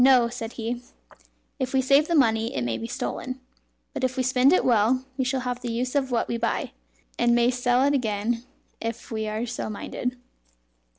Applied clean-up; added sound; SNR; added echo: none; none; none; none.